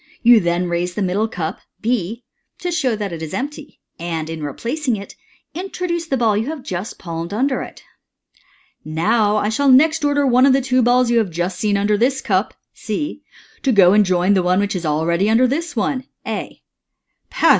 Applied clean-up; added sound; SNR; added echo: none; none; none; none.